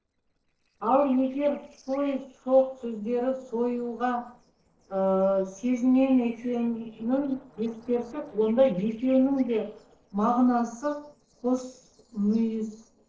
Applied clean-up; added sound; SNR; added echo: neural separator model SepFormer DNS4.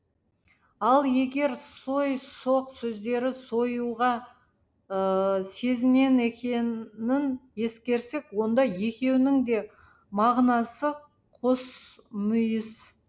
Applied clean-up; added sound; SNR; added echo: none; none; none; none.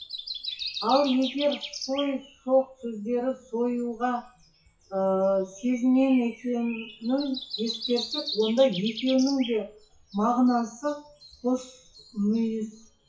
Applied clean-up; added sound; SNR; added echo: classical method WPE with log-MMSE.